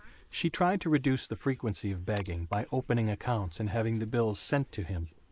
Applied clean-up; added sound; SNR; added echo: neural mask model Resemble Enhance denoiser.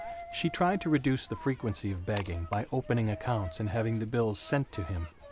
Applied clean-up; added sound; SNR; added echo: none; Coin (dropping); 15 dB; none.